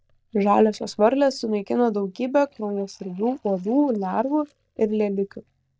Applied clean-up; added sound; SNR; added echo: neural mask model DeepFilterNet 3.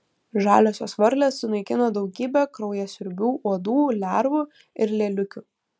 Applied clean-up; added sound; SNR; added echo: none; none; none; none.